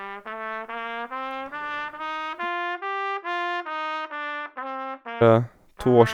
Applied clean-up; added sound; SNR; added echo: none; Trumpet; 4 dB; none.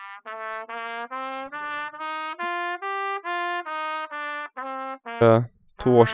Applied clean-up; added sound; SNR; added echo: classical method spectral subtraction.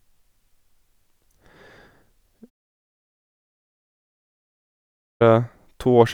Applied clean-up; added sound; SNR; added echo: none; none; none; none.